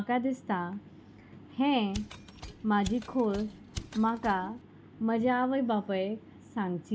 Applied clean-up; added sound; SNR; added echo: none; Mechanisms; 13 dB; none.